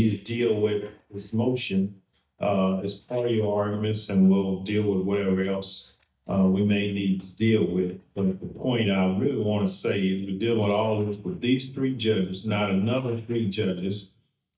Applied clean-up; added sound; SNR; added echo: neural mask model DeepFilterNet 3.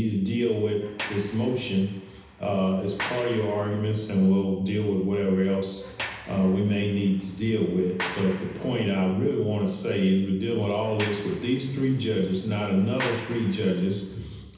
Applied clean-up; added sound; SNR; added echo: none; Sliding door; 16 dB; reverberation time 0.9 s.